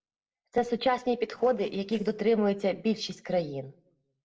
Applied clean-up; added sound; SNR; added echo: neural separator model SepFormer DNS4.